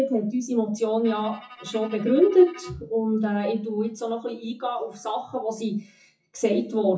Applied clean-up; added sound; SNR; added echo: classical method WPE with log-MMSE.